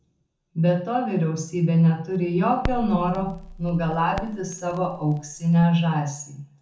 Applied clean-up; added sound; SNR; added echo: none; Crackle; 13 dB; reverberation time 0.6 s.